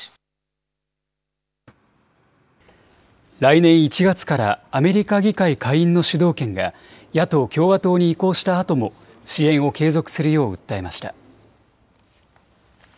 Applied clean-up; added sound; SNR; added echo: none; none; none; none.